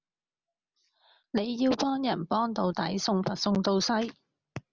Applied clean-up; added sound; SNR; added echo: none; none; none; none.